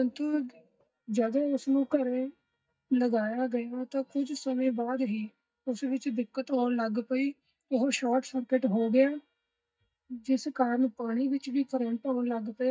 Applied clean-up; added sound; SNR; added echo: neural mask model DeepFilterNet 3.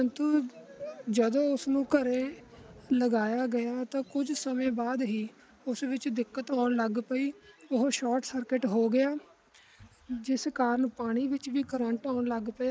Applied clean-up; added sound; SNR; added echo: none; none; none; none.